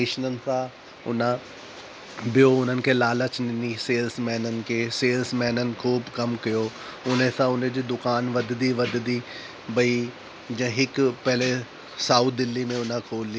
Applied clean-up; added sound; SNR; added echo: none; none; none; none.